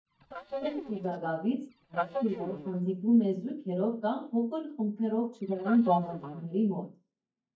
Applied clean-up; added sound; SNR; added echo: neural mask model DeepFilterNet 3.